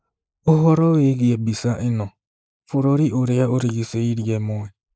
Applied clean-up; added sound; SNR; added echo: neural mask model Resemble Enhance denoiser.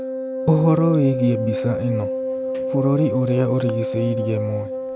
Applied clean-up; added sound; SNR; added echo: none; Wind instrument, woodwind instrument; 4 dB; none.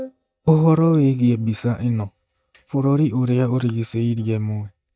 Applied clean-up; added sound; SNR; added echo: neural mask model DeepFilterNet 3.